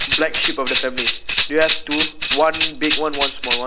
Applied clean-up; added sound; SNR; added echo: none; Tambourine; -1 dB; none.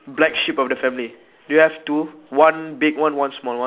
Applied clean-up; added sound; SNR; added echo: none; none; none; none.